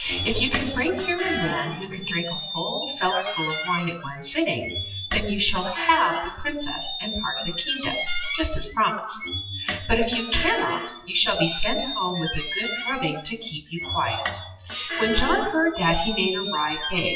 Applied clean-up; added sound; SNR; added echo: classical method WPE with log-MMSE.